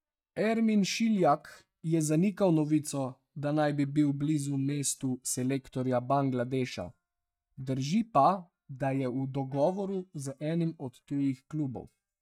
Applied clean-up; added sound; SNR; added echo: neural mask model DeepFilterNet 3.